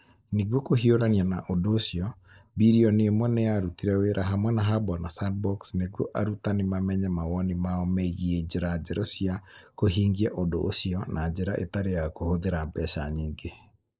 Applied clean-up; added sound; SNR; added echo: neural mask model Resemble Enhance denoiser.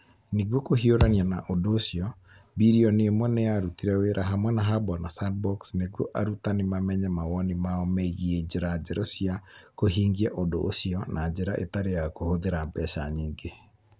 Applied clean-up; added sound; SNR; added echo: none; Thump, thud; 2 dB; none.